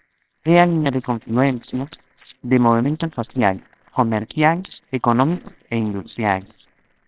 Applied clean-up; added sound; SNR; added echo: neural separator model SepFormer WHAMR!.